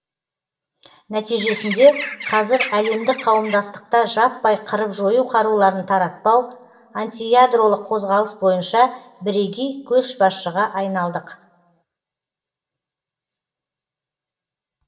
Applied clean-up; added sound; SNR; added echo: none; Bird; 8 dB; reverberation time 0.7 s.